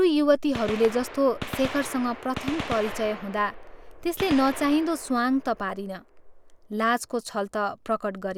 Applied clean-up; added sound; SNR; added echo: none; Gunshot, gunfire; 12 dB; none.